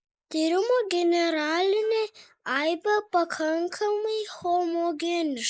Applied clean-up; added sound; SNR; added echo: neural mask model Resemble Enhance denoiser.